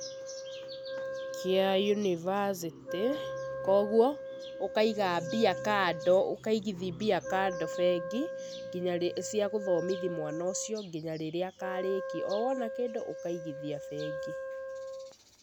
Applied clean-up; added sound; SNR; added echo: none; Wind instrument, woodwind instrument; 8 dB; none.